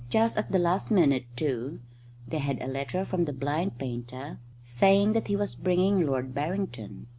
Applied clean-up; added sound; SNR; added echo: none; none; none; none.